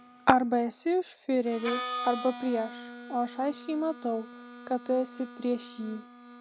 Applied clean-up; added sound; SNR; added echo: none; Harmonica; 12 dB; none.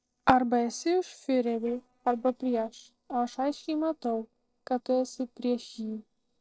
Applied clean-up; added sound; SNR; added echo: neural separator model SepFormer DNS4.